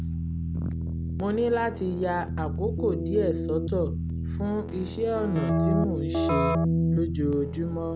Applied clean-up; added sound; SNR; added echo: none; Keyboard (musical); -1 dB; none.